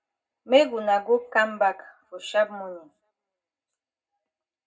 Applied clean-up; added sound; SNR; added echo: none; none; none; reverberation time 0.3 s.